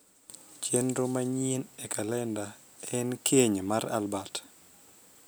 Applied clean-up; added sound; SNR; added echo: none; none; none; none.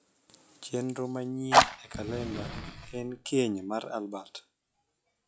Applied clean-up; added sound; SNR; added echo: classical method log-MMSE.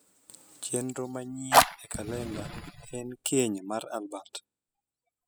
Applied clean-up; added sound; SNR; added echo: classical method spectral subtraction.